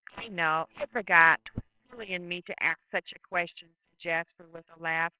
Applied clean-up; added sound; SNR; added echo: neural separator model SepFormer WHAMR!.